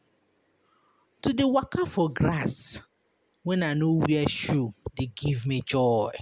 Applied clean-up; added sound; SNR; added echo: none; none; none; none.